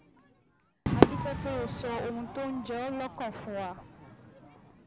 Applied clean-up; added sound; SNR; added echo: none; Crowd / Fireworks; -4 dB; none.